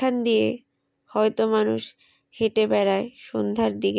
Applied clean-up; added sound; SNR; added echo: none; none; none; none.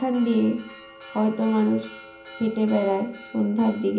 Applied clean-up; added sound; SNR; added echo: none; Church bell; 19 dB; reverberation time 0.5 s.